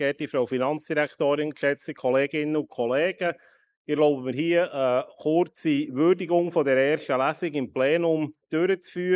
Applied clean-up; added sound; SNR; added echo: neural mask model Resemble Enhance denoiser.